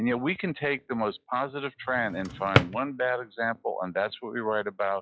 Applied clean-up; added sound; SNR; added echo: classical method log-MMSE.